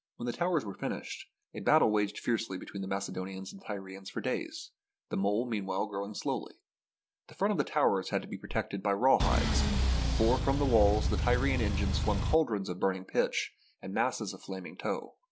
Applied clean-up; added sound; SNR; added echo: none; Engine; -3 dB; none.